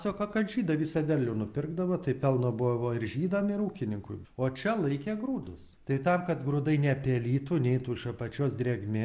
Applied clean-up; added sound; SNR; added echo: none; none; none; none.